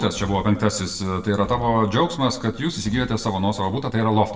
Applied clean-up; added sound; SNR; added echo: none; Explosion; 19 dB; reverberation time 0.5 s.